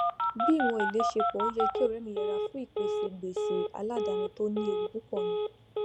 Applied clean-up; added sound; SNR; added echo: none; Telephone; -2 dB; none.